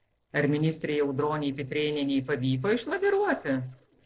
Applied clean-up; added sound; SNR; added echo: neural separator model SepFormer DNS4.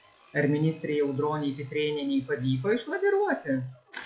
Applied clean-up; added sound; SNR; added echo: classical method log-MMSE.